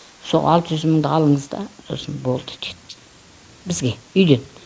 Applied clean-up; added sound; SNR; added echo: neural mask model Resemble Enhance denoiser.